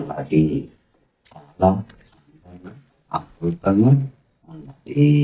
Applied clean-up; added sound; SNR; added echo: neural mask model DeepFilterNet 3.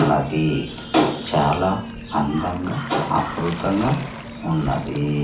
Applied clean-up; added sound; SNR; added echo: none; Waves, surf; 13 dB; reverberation time 0.4 s.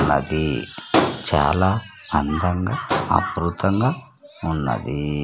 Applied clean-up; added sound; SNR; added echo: none; none; none; none.